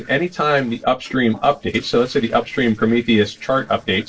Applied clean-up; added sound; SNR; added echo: neural separator model SepFormer DNS4.